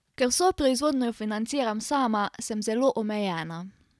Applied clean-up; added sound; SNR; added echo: none; none; none; none.